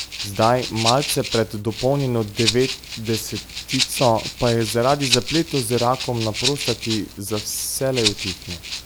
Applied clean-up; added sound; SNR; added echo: none; Rattle (instrument); 6 dB; none.